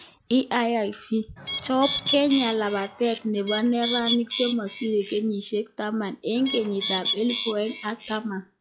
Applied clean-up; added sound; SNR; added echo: classical method log-MMSE.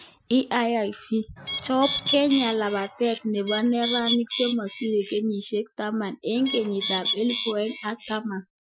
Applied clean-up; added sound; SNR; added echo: classical method Wiener filter.